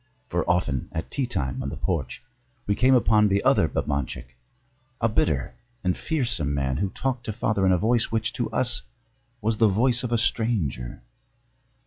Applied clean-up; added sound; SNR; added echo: classical method log-MMSE.